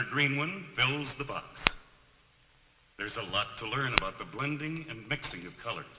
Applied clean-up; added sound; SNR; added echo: none; Tap / Glass; 3 dB; reverberation time 1.9 s.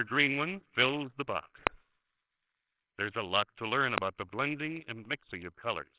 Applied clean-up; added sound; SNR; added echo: neural separator model SepFormer WHAMR!.